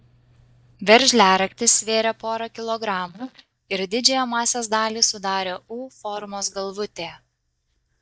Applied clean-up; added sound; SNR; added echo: neural mask model DeepFilterNet 3.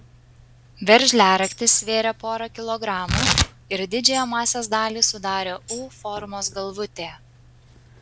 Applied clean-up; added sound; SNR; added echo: none; Tearing + Tambourine; 9 dB; none.